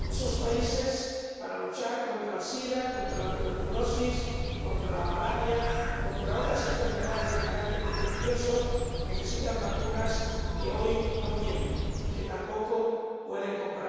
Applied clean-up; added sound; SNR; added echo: none; Bird; 0 dB; reverberation time 2.2 s.